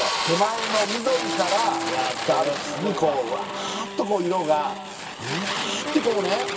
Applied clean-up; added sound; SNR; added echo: none; Fire; 6 dB; reverberation time 2.4 s.